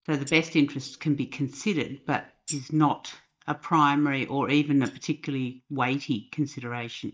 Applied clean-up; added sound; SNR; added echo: neural mask model DeepFilterNet 3.